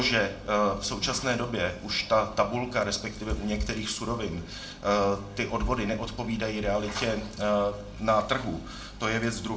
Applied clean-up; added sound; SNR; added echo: none; none; none; reverberation time 0.3 s.